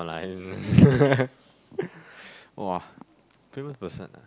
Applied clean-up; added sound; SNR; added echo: none; none; none; none.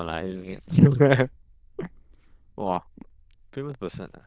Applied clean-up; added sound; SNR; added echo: neural diffusion model UNIVERSE++.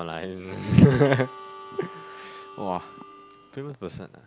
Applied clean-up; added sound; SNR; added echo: none; Harmonica; 18 dB; none.